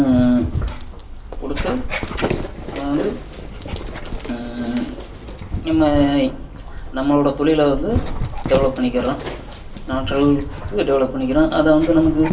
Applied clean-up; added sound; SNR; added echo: none; Dog; 7 dB; reverberation time 0.2 s.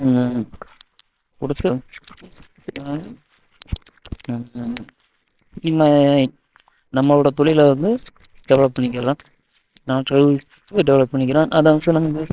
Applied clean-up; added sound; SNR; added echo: neural separator model SepFormer WHAMR!.